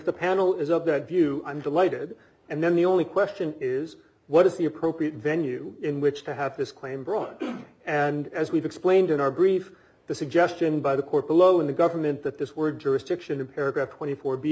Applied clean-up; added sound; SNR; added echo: none; none; none; none.